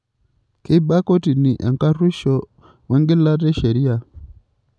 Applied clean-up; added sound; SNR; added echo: none; none; none; none.